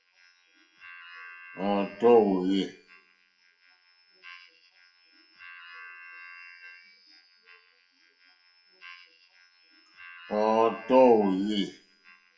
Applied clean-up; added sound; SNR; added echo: classical method WPE with log-MMSE.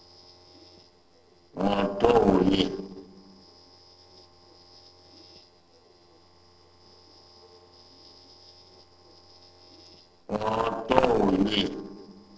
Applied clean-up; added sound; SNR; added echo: neural separator model SepFormer DNS4.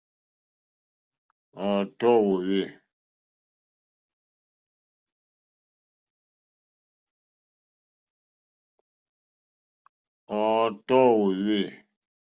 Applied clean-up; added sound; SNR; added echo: none; none; none; none.